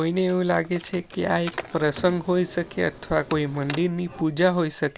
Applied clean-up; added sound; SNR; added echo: none; Car; 15 dB; none.